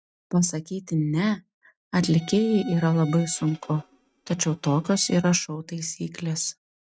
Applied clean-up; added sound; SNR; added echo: neural mask model RNNoise.